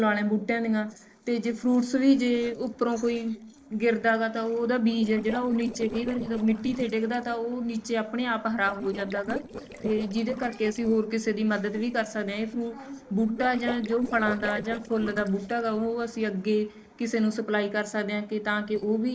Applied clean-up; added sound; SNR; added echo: neural separator model SepFormer DNS4.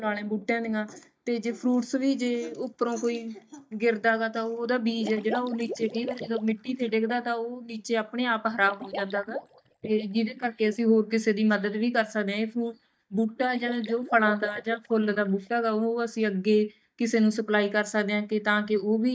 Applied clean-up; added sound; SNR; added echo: neural mask model DeepFilterNet 3.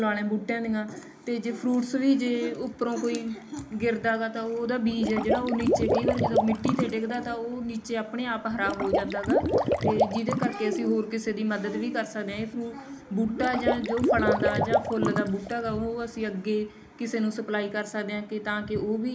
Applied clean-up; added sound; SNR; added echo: none; Water / Liquid; 0 dB; reverberation time 0.4 s.